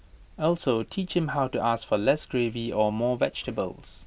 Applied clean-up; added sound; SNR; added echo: none; none; none; none.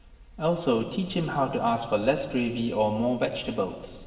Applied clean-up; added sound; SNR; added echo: none; none; none; reverberation time 1.7 s.